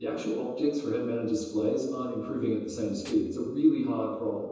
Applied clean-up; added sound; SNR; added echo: neural separator model SepFormer DNS4.